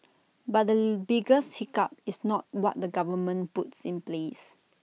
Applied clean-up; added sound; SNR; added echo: none; none; none; none.